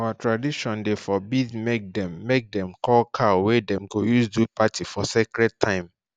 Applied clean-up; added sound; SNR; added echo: none; none; none; none.